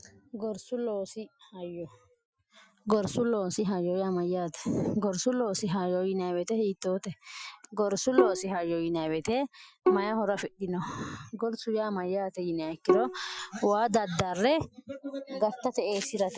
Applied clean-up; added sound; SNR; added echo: classical method Wiener filter.